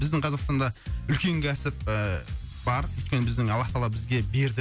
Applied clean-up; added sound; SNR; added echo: none; none; none; none.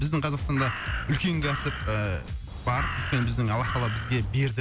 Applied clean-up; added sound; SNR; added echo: none; Crow; 8 dB; none.